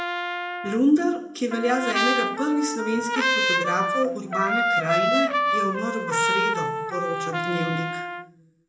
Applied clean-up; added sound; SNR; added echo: none; Trumpet; -1 dB; reverberation time 0.7 s.